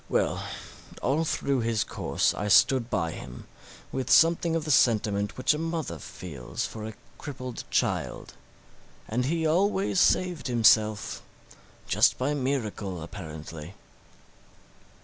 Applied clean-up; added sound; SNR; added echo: none; none; none; none.